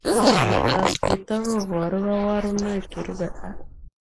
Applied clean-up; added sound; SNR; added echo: neural mask model Resemble Enhance denoiser.